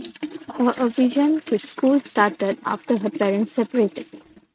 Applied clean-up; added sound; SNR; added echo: neural mask model RNNoise.